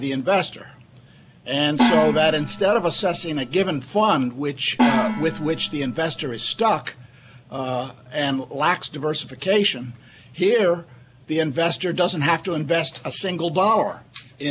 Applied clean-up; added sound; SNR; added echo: none; Gong; 3 dB; none.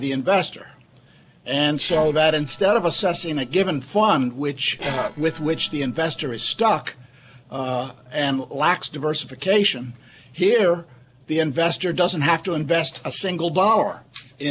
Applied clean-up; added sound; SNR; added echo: neural separator model SepFormer DNS4.